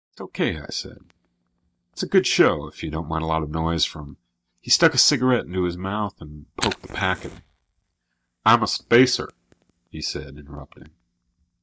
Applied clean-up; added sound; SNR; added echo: neural mask model DeepFilterNet 3.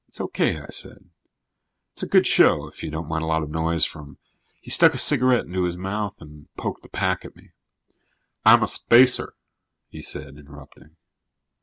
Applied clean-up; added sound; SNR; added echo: none; none; none; none.